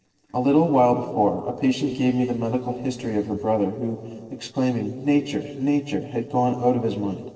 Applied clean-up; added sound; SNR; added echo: neural separator model SepFormer DNS4.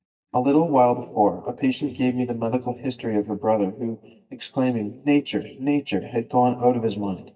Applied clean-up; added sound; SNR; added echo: neural mask model DeepFilterNet 3.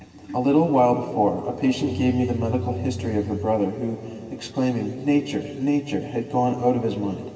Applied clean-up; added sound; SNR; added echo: none; Bowed string instrument; 10 dB; reverberation time 2.4 s.